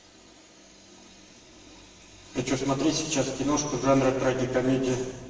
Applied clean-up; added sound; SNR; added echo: none; none; none; reverberation time 1.0 s.